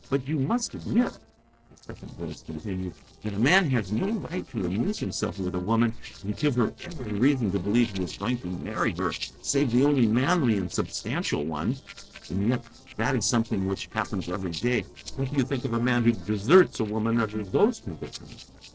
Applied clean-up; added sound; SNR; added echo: neural separator model SepFormer DNS4.